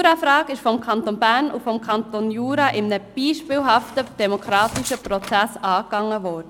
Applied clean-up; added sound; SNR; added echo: none; Squeak; 15 dB; none.